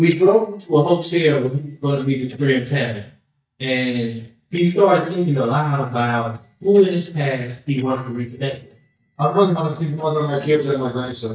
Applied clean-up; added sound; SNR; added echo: neural mask model DeepFilterNet 3.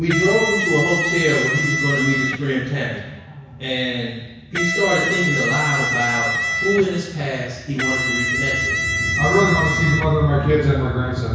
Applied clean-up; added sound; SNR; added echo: none; Electric guitar; 2 dB; reverberation time 1.1 s.